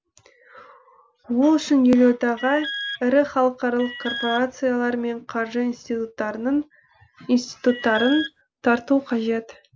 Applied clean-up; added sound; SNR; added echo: none; Alarm; 10 dB; none.